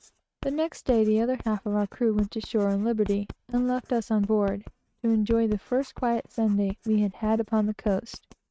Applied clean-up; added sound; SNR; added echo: neural mask model RNNoise.